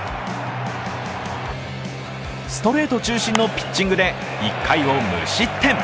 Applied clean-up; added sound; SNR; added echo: none; none; none; none.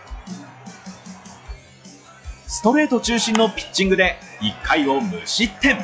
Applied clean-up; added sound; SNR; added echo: classical method log-MMSE.